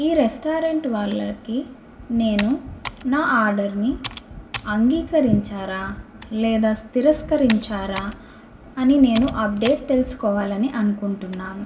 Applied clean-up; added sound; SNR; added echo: none; Computer keyboard; 16 dB; reverberation time 1.2 s.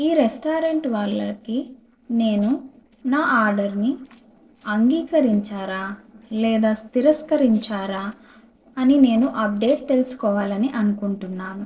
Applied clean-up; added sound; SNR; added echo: neural separator model SepFormer DNS4.